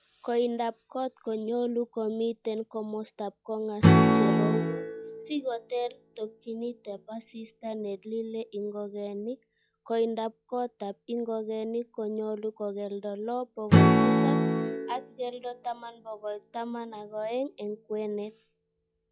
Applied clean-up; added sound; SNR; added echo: classical method log-MMSE.